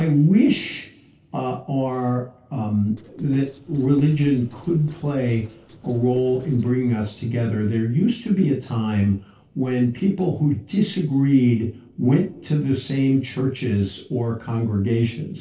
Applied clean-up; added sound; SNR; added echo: neural separator model SepFormer DNS4.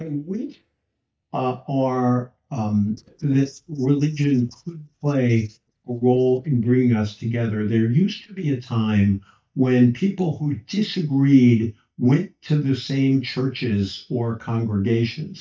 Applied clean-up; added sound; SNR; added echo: neural mask model DeepFilterNet 3.